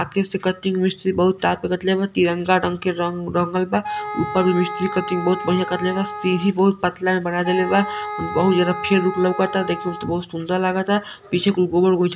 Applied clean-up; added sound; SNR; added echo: none; Wind instrument, woodwind instrument; 9 dB; none.